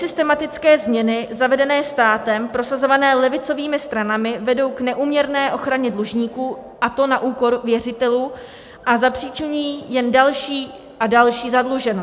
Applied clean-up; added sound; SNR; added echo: none; none; none; none.